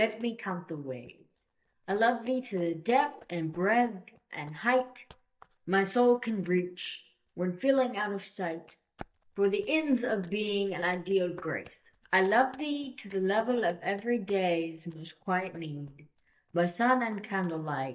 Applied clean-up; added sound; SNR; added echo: neural mask model DeepFilterNet 3.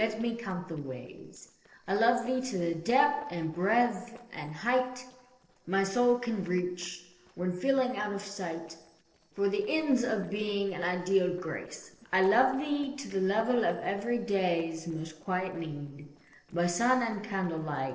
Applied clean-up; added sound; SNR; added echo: neural separator model SepFormer DNS4.